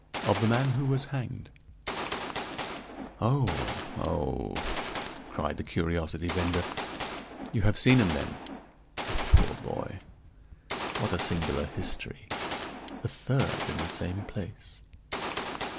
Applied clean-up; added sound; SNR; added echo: none; Gunshot, gunfire; 6 dB; none.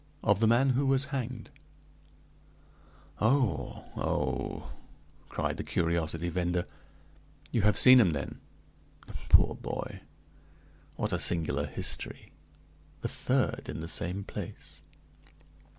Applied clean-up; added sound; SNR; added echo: none; none; none; none.